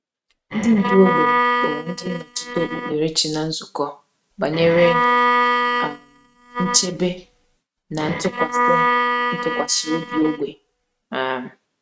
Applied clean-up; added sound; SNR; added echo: neural mask model RNNoise.